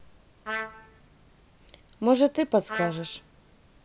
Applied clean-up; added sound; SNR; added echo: none; Trumpet; 9 dB; none.